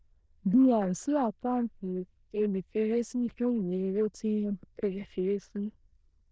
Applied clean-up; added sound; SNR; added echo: neural diffusion model UNIVERSE++.